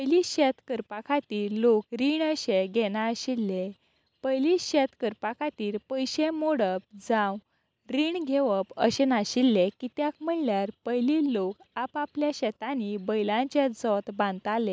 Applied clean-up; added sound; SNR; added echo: none; none; none; none.